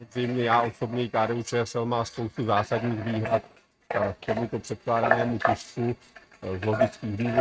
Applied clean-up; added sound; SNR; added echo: neural mask model RNNoise.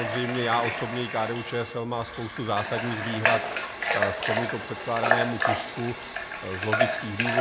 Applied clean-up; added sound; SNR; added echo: none; Water tap, faucet / Water; -2 dB; none.